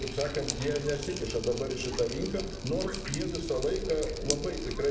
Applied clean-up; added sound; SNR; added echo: none; Drip; 6 dB; reverberation time 1.6 s.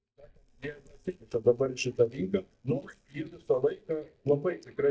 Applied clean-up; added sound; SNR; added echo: neural mask model DeepFilterNet 3.